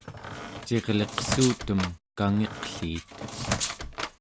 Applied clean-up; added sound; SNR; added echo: none; Squeak; 5 dB; none.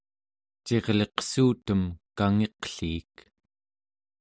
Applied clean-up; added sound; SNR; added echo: none; none; none; none.